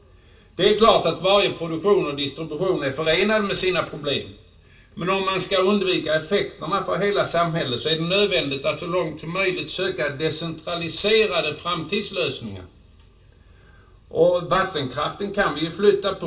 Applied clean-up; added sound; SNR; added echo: none; none; none; reverberation time 0.2 s.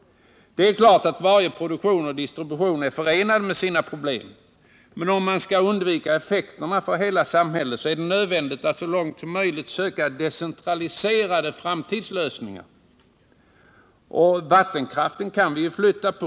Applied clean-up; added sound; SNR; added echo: none; none; none; none.